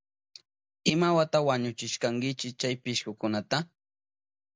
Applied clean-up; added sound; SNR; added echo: none; none; none; none.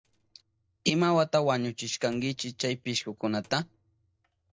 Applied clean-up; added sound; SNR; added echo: neural separator model SepFormer DNS4.